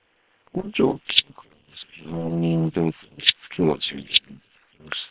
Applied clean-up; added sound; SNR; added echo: neural separator model SepFormer WHAM!.